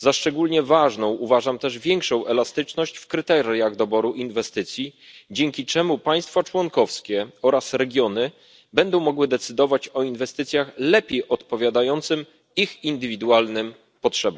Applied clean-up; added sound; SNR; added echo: none; none; none; none.